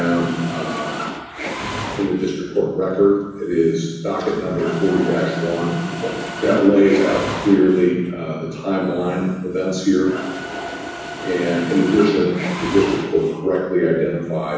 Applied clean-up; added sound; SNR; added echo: none; Mechanisms; 11 dB; reverberation time 1.1 s.